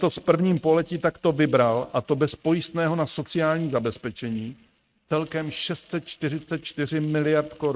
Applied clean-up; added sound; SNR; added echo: neural mask model RNNoise.